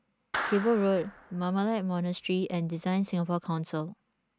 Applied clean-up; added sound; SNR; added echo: none; Clapping; 11 dB; none.